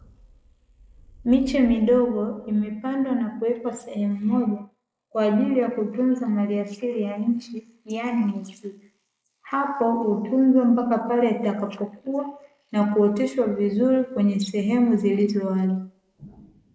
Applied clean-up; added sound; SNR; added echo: neural mask model Resemble Enhance denoiser.